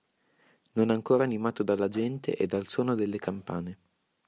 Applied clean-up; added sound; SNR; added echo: none; none; none; none.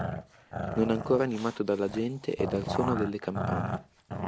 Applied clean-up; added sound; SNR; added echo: none; Growling; 5 dB; none.